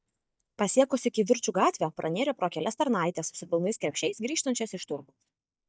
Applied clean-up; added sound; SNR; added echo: neural mask model DeepFilterNet 3.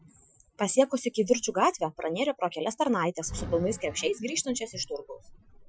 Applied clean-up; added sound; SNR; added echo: classical method Wiener filter.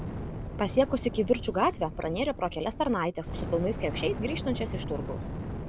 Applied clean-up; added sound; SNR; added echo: none; Fire; 7 dB; none.